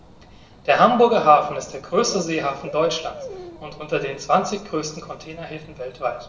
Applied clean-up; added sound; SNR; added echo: none; Cricket / Bird; 18 dB; reverberation time 0.8 s.